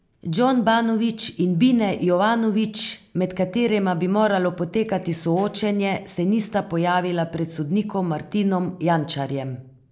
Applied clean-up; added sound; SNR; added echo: none; none; none; none.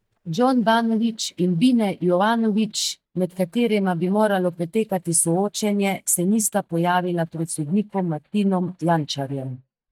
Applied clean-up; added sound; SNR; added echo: neural mask model DeepFilterNet 3.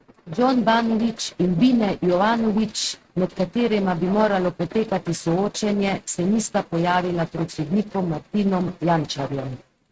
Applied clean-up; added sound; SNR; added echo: neural mask model RNNoise.